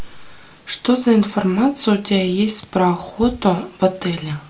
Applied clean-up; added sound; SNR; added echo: none; none; none; none.